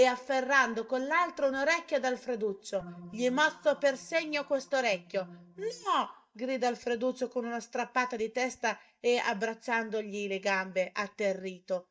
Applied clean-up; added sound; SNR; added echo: neural mask model DeepFilterNet 3.